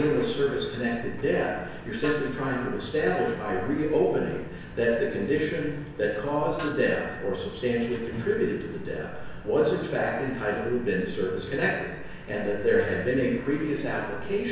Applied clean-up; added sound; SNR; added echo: none; Snare drum; 18 dB; reverberation time 0.9 s.